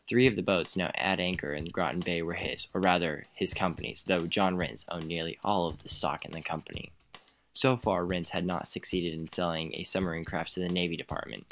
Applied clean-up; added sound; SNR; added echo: none; Drum kit; 19 dB; none.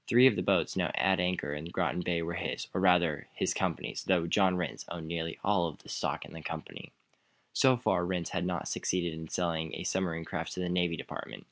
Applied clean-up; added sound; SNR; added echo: none; none; none; none.